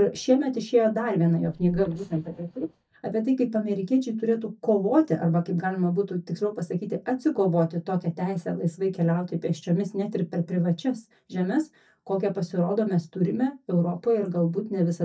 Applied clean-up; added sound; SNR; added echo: neural mask model DeepFilterNet 3.